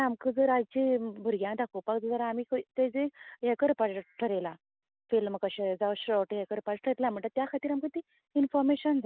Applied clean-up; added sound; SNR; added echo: none; none; none; none.